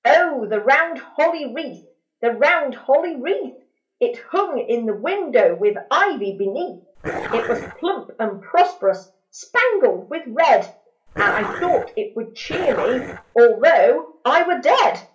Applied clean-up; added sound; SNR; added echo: none; Dog; 9 dB; reverberation time 0.3 s.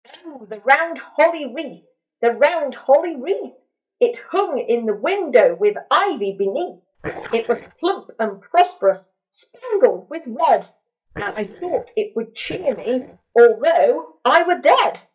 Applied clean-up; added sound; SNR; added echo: neural mask model DeepFilterNet 3.